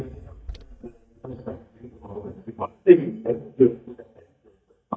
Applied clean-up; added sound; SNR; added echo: neural mask model DeepFilterNet 3.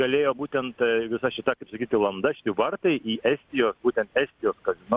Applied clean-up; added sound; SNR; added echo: none; none; none; none.